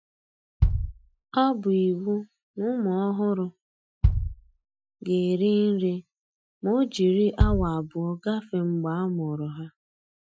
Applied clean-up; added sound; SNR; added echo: classical method Wiener filter.